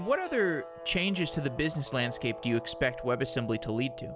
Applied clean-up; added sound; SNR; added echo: none; Guitar; 11 dB; none.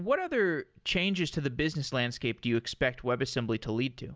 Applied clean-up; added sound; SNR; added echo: none; none; none; none.